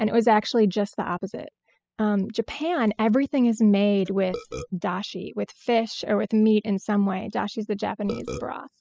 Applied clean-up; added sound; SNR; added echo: classical method spectral subtraction.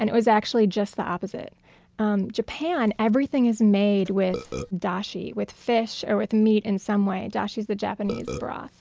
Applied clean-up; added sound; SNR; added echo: none; Burping, eructation; 8 dB; none.